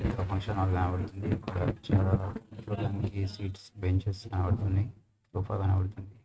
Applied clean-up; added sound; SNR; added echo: neural mask model RNNoise.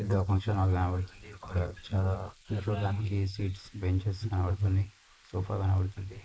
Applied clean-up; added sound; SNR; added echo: neural mask model Resemble Enhance denoiser.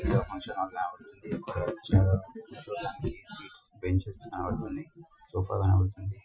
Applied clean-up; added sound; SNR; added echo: classical method Wiener filter.